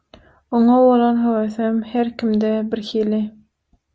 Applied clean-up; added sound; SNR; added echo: none; none; none; none.